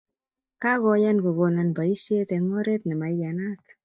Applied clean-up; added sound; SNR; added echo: neural mask model DeepFilterNet 3.